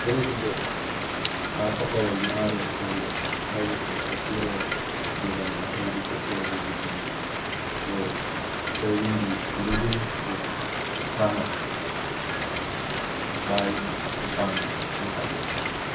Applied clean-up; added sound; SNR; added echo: none; Rain; -2 dB; reverberation time 0.3 s.